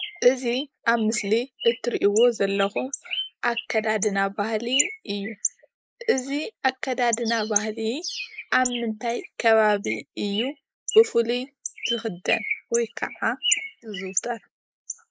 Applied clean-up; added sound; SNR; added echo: neural mask model Resemble Enhance denoiser.